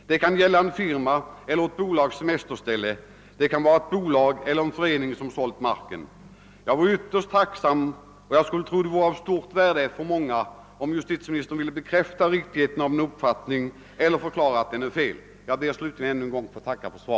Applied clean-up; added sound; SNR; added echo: none; none; none; none.